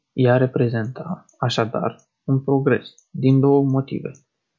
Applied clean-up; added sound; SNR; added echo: none; none; none; none.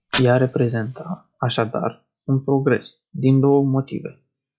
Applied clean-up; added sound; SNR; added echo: classical method log-MMSE.